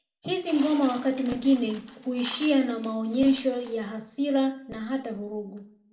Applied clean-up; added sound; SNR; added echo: none; Tearing; 19 dB; reverberation time 0.4 s.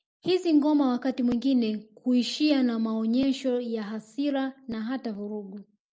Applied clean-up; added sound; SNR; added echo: none; none; none; none.